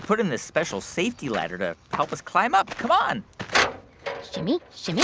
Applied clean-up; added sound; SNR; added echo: none; none; none; none.